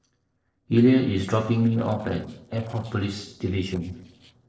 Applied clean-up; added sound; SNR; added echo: neural separator model SepFormer DNS4.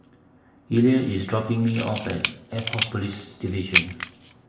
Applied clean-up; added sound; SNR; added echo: none; Camera; 4 dB; reverberation time 0.8 s.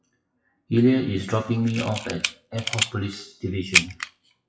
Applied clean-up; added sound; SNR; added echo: classical method WPE with log-MMSE.